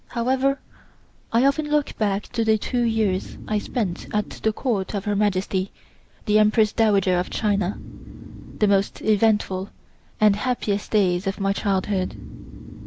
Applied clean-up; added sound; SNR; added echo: none; Breathing; 17 dB; none.